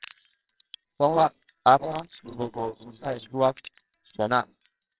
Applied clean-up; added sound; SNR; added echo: neural separator model SepFormer WHAMR!.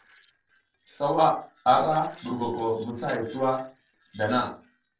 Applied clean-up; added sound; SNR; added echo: neural separator model SepFormer DNS4.